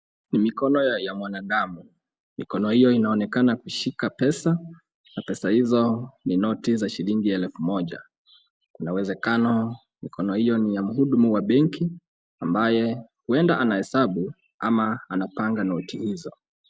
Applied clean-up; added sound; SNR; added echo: none; none; none; none.